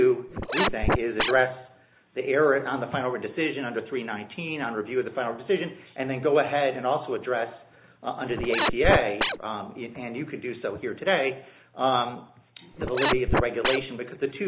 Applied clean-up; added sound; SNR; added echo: none; Scratching (performance technique); -1 dB; none.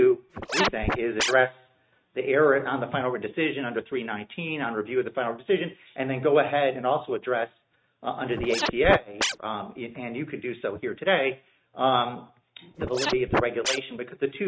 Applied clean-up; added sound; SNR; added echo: neural mask model RNNoise.